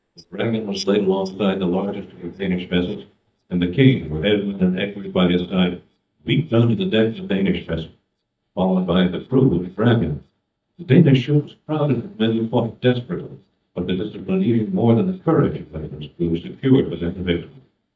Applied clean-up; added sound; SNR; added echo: neural mask model DeepFilterNet 3.